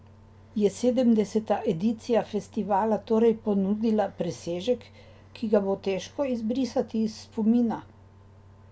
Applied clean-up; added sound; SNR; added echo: none; none; none; none.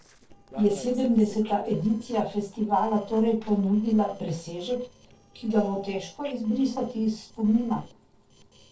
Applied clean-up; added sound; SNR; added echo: neural separator model SepFormer DNS4.